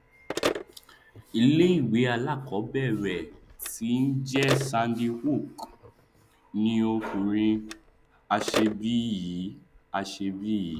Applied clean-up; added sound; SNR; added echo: none; Telephone; 10 dB; none.